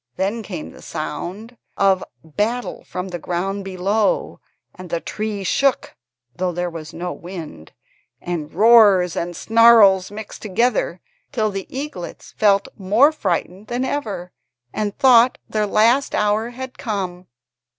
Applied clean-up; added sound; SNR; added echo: none; none; none; none.